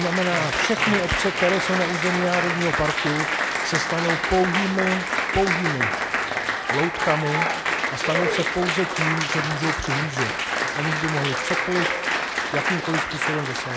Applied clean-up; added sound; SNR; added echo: none; Applause; -2 dB; none.